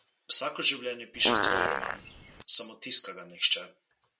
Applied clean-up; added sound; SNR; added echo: none; Fart; 8 dB; none.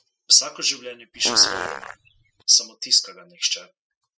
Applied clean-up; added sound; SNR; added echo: classical method spectral subtraction.